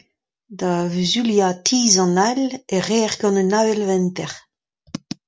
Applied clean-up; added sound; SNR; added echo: none; none; none; none.